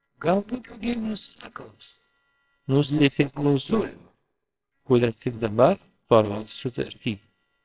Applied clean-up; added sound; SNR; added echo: neural separator model SepFormer WHAMR!.